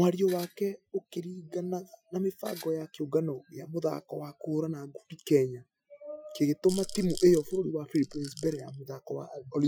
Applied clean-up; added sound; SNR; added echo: classical method Wiener filter.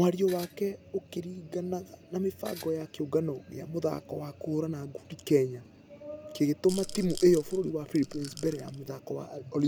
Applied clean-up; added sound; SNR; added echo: none; Rattle / Rattle (instrument) + Tools; 13 dB; none.